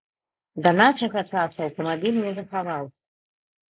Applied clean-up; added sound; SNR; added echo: neural mask model Resemble Enhance denoiser.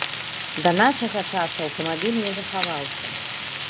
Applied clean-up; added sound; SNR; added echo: none; Frying (food); 5 dB; none.